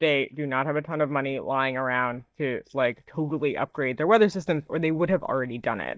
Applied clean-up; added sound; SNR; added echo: neural mask model DeepFilterNet 3.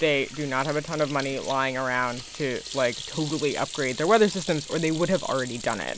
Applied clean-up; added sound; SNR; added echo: none; Sink (filling or washing) / Hands; 13 dB; none.